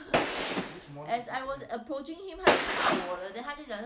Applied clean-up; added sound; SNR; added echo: none; Gunshot, gunfire; -5 dB; none.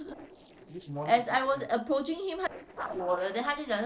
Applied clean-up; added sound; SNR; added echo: neural separator model SepFormer DNS4.